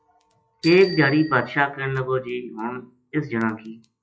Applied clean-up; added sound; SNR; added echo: classical method log-MMSE.